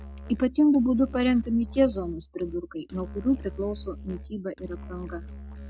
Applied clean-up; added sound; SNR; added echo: none; Musical instrument; 14 dB; none.